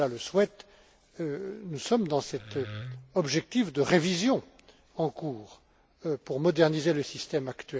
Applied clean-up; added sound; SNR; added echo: none; Wood; 13 dB; none.